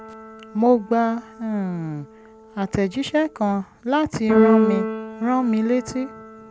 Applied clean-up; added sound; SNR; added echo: none; Keyboard (musical); 3 dB; none.